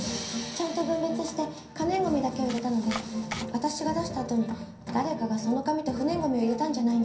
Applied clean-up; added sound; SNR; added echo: none; Domestic sounds, home sounds; 11 dB; reverberation time 0.6 s.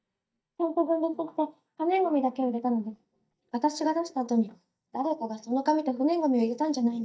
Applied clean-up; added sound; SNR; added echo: neural mask model DeepFilterNet 3.